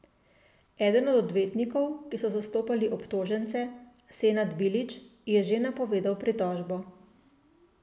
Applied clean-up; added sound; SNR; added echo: none; none; none; none.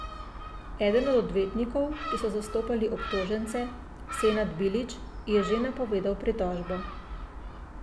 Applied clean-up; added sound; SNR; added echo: none; Gull, seagull; 9 dB; none.